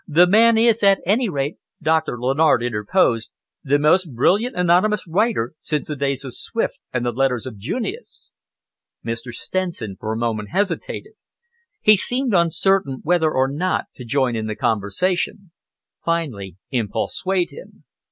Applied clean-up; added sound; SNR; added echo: none; none; none; none.